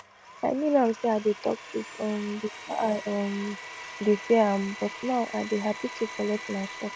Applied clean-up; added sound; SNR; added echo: none; Domestic sounds, home sounds; 13 dB; none.